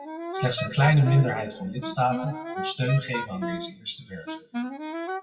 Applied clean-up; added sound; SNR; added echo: classical method WPE with log-MMSE.